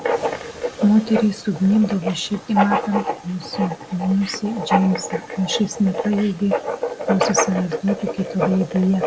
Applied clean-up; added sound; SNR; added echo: none; Writing; 4 dB; none.